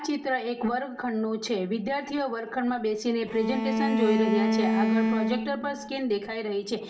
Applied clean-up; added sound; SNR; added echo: none; Bowed string instrument; -2 dB; reverberation time 0.3 s.